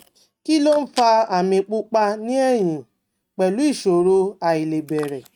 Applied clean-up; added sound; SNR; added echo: neural mask model RNNoise.